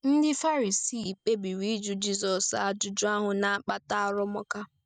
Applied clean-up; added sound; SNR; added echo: neural mask model DeepFilterNet 3.